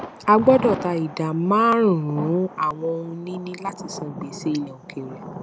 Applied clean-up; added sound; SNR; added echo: none; Thunder; 12 dB; none.